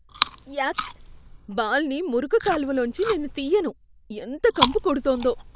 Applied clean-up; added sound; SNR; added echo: none; Chewing, mastication; 7 dB; none.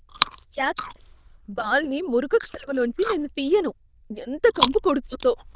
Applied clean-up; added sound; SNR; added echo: neural diffusion model UNIVERSE++.